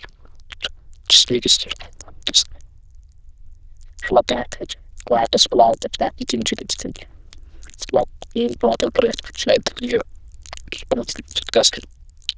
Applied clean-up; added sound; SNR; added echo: neural diffusion model UNIVERSE++.